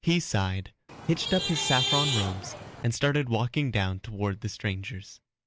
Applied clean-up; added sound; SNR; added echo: none; Traffic noise, roadway noise / Vehicle horn, car horn, honking; 2 dB; none.